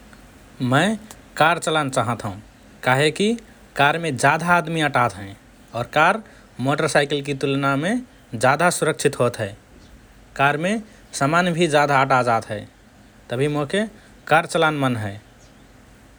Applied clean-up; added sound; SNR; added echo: none; none; none; none.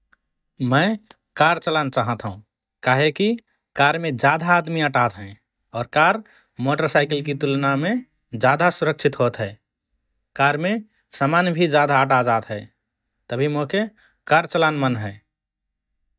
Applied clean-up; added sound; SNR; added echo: neural mask model DeepFilterNet 3.